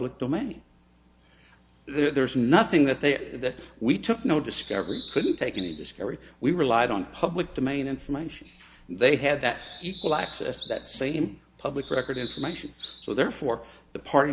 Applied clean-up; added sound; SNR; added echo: none; Bird vocalization, bird call, bird song; 10 dB; none.